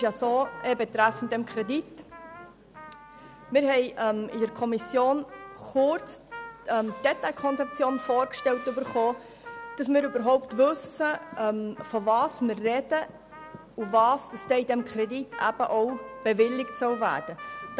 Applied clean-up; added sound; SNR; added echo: none; Trumpet; 17 dB; none.